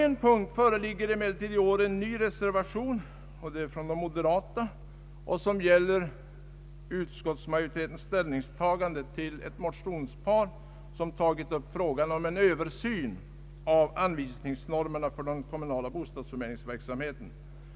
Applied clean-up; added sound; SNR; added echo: none; none; none; none.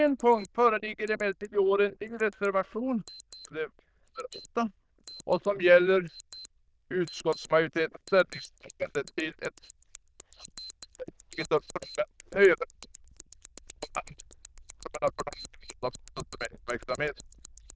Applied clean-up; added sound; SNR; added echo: neural diffusion model UNIVERSE++.